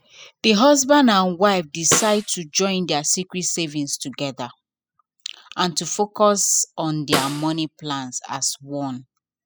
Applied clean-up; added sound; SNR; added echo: classical method spectral subtraction.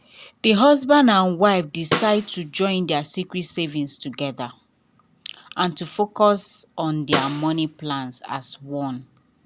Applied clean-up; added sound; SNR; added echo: none; Snare drum; 8 dB; none.